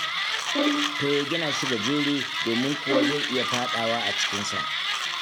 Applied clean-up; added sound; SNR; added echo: none; Mechanisms + Bowed string instrument; -2 dB; none.